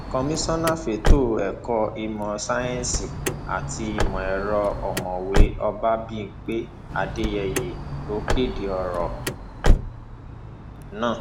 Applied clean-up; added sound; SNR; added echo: none; Car; -2 dB; none.